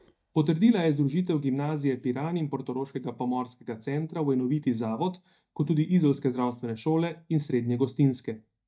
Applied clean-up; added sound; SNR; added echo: neural mask model DeepFilterNet 3.